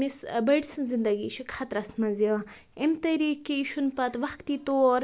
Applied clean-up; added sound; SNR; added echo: none; none; none; none.